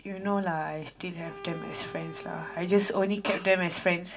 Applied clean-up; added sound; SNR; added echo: none; Wind instrument, woodwind instrument; 17 dB; reverberation time 0.2 s.